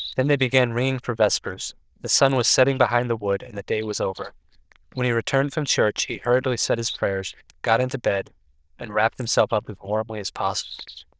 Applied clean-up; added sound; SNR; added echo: neural diffusion model UNIVERSE++.